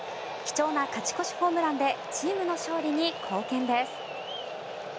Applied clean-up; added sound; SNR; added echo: none; none; none; none.